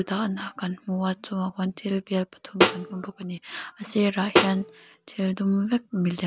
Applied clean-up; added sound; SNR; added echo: none; Snare drum; -1 dB; none.